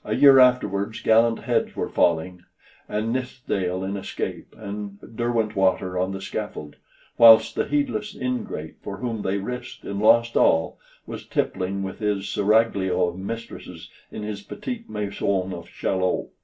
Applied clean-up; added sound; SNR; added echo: none; none; none; reverberation time 0.2 s.